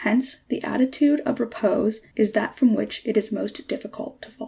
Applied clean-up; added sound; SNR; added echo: none; none; none; none.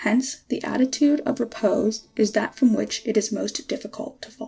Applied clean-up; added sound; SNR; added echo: neural separator model SepFormer DNS4.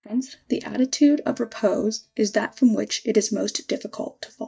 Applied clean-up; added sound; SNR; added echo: neural mask model DeepFilterNet 3.